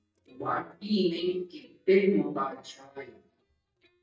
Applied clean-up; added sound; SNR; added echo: neural mask model DeepFilterNet 3.